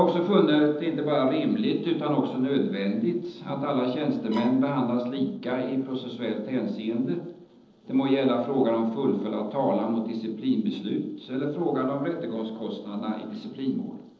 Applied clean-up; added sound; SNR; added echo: neural separator model SepFormer DNS4.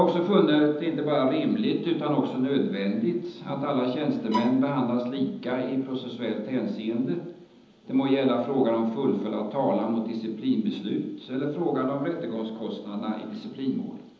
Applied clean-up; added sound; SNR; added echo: none; Bowed string instrument; 7 dB; reverberation time 0.9 s.